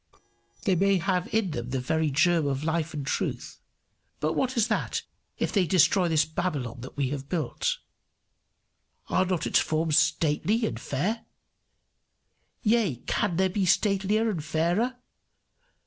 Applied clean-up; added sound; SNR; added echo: neural separator model SepFormer DNS4.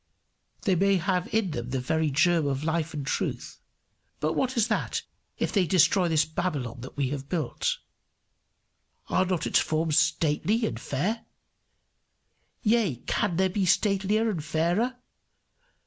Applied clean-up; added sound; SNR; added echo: none; none; none; none.